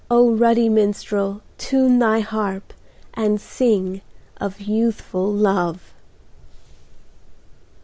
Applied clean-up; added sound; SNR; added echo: none; none; none; none.